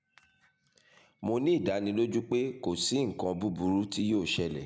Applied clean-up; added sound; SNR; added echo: none; none; none; none.